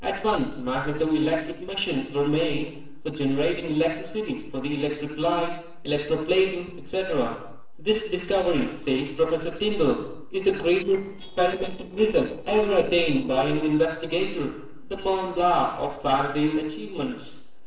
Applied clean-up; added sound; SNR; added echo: neural separator model SepFormer DNS4.